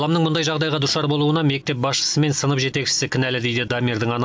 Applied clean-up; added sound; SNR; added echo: none; none; none; none.